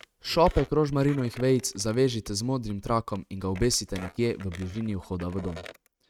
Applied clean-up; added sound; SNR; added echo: neural mask model RNNoise.